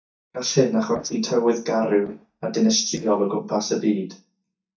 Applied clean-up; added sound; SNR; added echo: neural mask model DeepFilterNet 3.